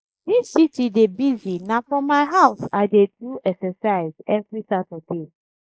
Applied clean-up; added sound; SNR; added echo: neural mask model Resemble Enhance denoiser.